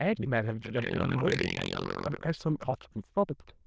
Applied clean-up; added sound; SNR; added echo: neural diffusion model UNIVERSE++.